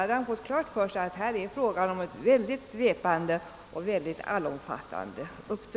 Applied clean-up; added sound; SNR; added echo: none; none; none; none.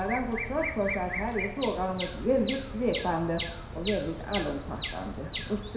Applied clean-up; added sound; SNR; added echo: none; Bird vocalization, bird call, bird song; 5 dB; reverberation time 0.7 s.